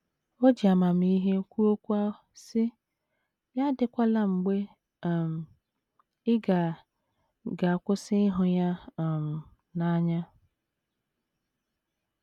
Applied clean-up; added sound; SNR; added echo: none; none; none; none.